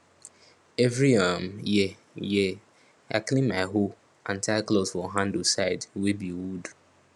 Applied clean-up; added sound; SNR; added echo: none; none; none; none.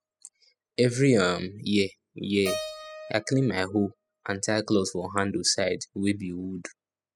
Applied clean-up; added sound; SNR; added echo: classical method spectral subtraction.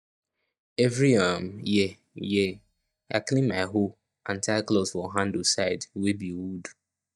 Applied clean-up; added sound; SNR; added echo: neural mask model DeepFilterNet 3.